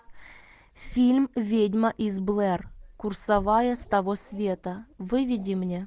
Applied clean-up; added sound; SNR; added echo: none; none; none; none.